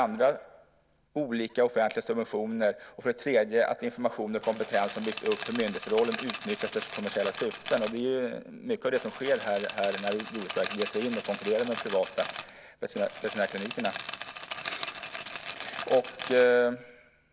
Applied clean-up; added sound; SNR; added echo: none; Rattle; -1 dB; none.